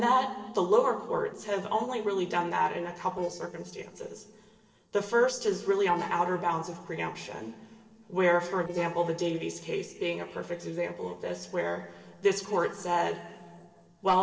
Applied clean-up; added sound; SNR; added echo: neural separator model SepFormer DNS4.